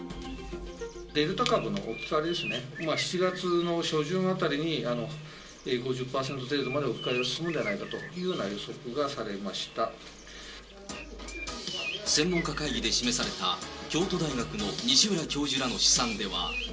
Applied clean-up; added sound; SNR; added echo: none; Bird; 14 dB; reverberation time 0.2 s.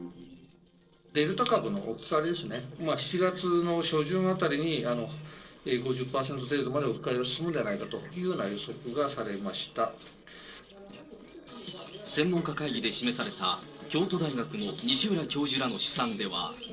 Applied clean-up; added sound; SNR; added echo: neural separator model SepFormer DNS4.